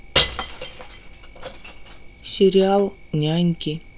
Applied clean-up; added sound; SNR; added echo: none; Shatter / Crushing; 5 dB; none.